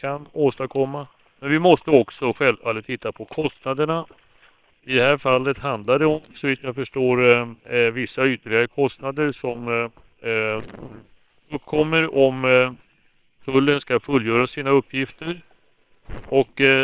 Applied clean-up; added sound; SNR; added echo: neural separator model SepFormer WHAM!.